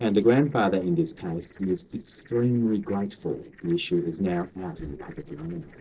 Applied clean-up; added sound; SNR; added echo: neural separator model SepFormer DNS4.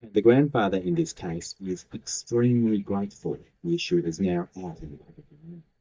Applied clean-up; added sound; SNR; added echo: neural mask model DeepFilterNet 3.